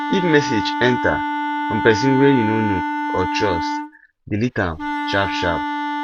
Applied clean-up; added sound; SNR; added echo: none; Wind instrument, woodwind instrument; 3 dB; none.